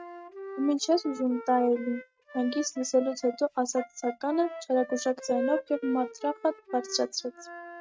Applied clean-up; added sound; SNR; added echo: neural mask model RNNoise.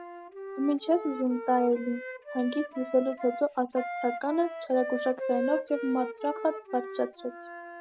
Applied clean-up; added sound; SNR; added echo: none; Wind instrument, woodwind instrument; 8 dB; none.